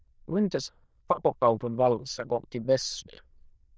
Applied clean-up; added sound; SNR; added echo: neural diffusion model UNIVERSE++.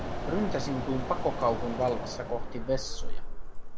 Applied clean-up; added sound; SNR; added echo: none; Mechanisms; -1 dB; none.